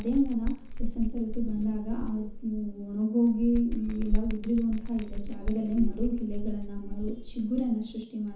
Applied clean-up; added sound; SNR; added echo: none; Bell; 1 dB; reverberation time 0.9 s.